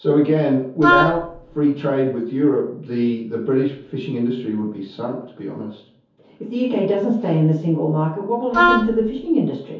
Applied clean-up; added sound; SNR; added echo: none; Wind instrument, woodwind instrument; -1 dB; reverberation time 0.6 s.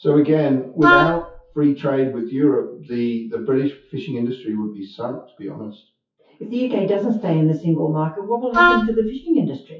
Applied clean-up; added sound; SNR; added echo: classical method WPE with log-MMSE.